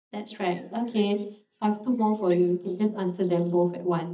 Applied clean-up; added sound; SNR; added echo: neural mask model DeepFilterNet 3.